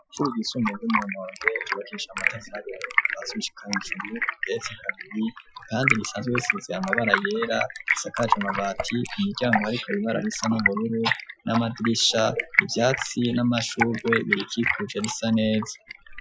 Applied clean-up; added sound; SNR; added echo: classical method Wiener filter.